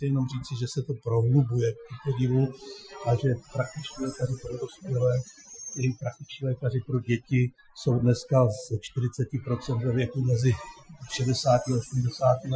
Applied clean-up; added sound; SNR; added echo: classical method Wiener filter.